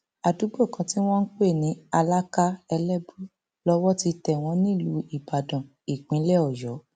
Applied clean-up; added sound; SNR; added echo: none; none; none; none.